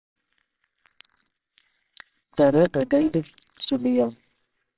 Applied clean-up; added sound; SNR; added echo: neural separator model SepFormer WHAMR!.